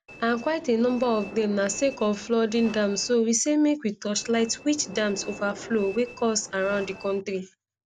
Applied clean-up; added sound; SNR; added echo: none; Train; 17 dB; none.